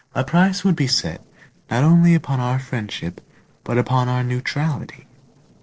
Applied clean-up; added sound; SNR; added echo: neural separator model SepFormer DNS4.